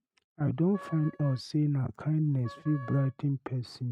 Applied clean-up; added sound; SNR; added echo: neural mask model RNNoise.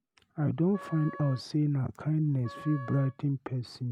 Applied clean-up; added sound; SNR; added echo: none; Wind instrument, woodwind instrument; 18 dB; none.